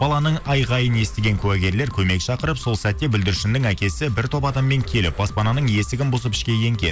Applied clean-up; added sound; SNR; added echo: none; Breathing; 17 dB; none.